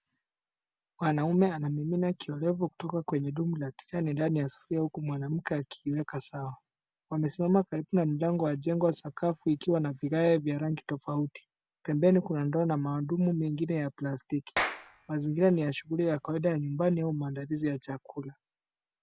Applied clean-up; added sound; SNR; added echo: none; Clapping; 8 dB; none.